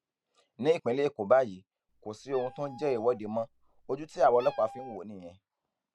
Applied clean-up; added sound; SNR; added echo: none; Meow; 19 dB; none.